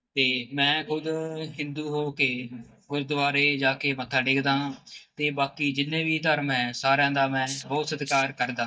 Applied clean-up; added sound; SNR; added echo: neural mask model DeepFilterNet 3.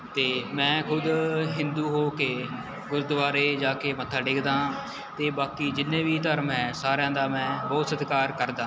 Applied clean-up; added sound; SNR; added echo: none; none; none; none.